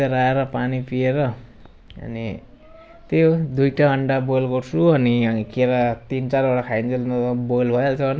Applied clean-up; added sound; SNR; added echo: none; none; none; none.